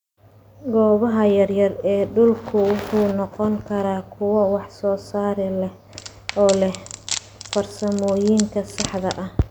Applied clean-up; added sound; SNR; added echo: none; Wood; 13 dB; none.